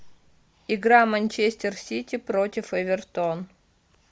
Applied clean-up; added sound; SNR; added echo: none; none; none; none.